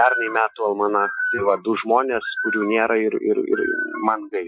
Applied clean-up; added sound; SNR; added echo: classical method Wiener filter.